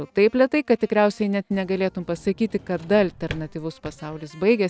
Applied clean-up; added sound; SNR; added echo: none; Drawer open or close; 19 dB; none.